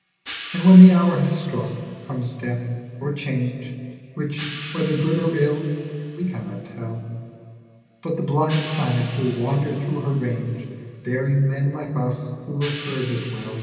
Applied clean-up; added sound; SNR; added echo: none; Hi-hat; 15 dB; reverberation time 2.6 s.